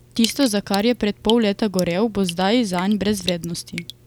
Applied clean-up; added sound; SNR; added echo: none; Drip; 14 dB; none.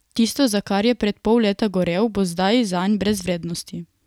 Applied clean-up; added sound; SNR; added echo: none; none; none; none.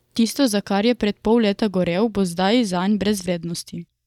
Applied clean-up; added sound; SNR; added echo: neural mask model DeepFilterNet 3.